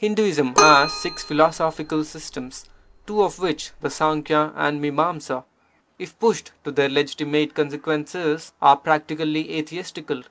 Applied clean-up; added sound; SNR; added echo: none; Keyboard (musical); 5 dB; none.